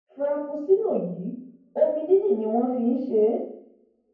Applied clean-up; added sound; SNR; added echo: none; none; none; reverberation time 0.9 s.